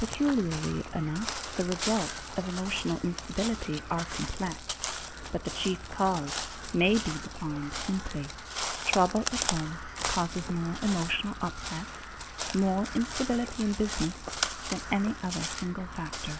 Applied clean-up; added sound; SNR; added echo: none; Crow; 6 dB; none.